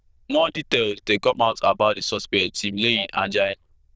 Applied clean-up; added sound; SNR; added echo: neural diffusion model UNIVERSE++.